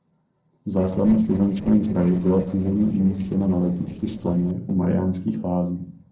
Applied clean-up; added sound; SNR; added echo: neural separator model SepFormer DNS4.